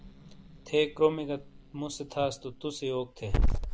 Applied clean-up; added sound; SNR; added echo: none; Growling / Hiss; 0 dB; none.